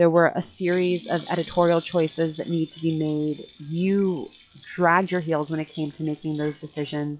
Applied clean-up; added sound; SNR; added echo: classical method log-MMSE.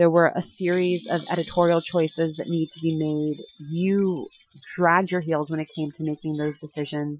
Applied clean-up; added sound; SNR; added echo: classical method Wiener filter.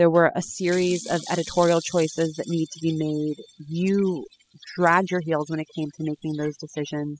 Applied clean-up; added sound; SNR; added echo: classical method spectral subtraction.